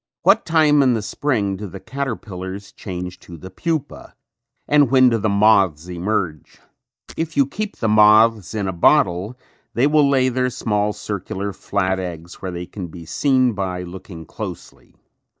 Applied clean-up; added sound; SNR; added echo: neural mask model DeepFilterNet 3.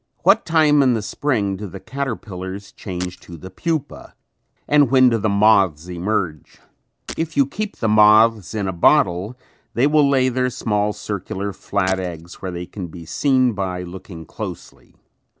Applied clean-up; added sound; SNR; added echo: none; Shatter; 18 dB; none.